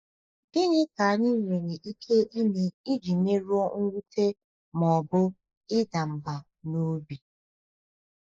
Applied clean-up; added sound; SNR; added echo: neural mask model Resemble Enhance denoiser.